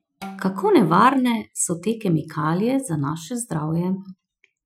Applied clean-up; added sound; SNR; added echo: classical method Wiener filter.